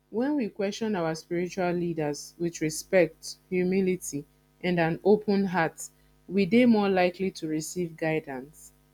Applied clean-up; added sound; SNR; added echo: none; none; none; none.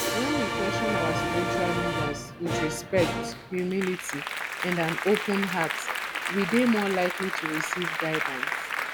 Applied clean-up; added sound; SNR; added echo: none; Applause; 0 dB; none.